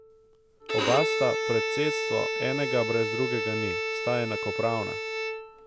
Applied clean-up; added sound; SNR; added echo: none; Bowed string instrument; 0 dB; none.